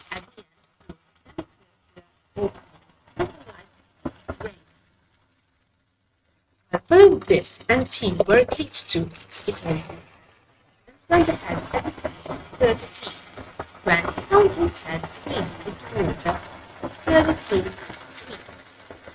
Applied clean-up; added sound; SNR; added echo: neural mask model RNNoise.